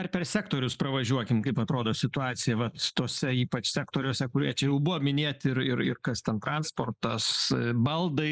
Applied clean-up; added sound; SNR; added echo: neural mask model Resemble Enhance denoiser.